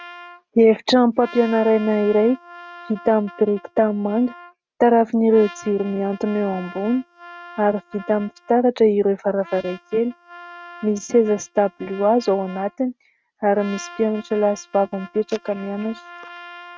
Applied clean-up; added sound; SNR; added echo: neural mask model RNNoise.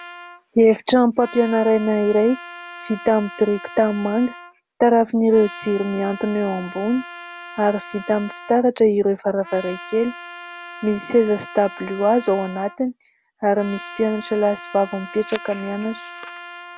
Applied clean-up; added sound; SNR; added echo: none; Trumpet; 17 dB; none.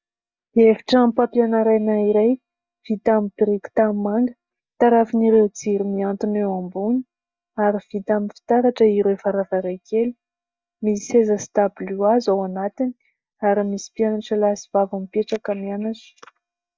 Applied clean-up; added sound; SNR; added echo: neural mask model DeepFilterNet 3.